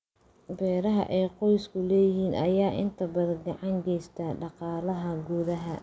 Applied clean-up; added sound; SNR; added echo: none; none; none; none.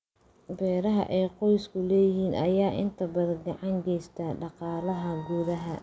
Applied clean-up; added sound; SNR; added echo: none; Wind instrument, woodwind instrument; 19 dB; none.